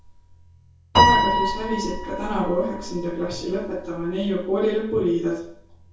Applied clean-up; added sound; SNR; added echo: none; Piano; 0 dB; reverberation time 0.6 s.